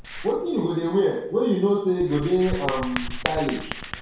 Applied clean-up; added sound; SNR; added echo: none; Writing; 10 dB; reverberation time 0.6 s.